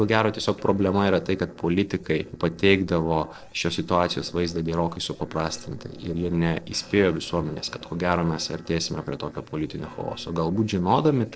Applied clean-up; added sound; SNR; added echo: neural separator model SepFormer DNS4.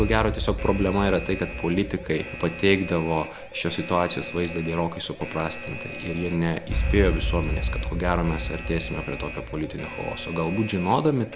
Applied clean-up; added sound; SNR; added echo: none; Alarm; 5 dB; none.